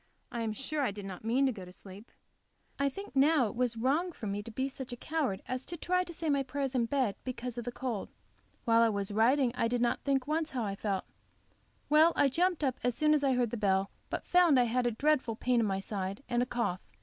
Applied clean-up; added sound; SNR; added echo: none; none; none; none.